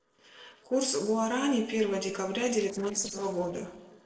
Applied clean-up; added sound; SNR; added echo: neural separator model SepFormer DNS4.